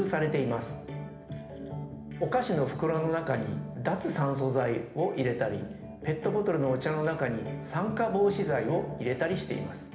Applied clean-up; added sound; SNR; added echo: none; none; none; reverberation time 1.0 s.